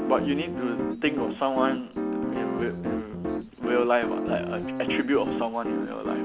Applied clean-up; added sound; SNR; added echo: none; Piano; 2 dB; none.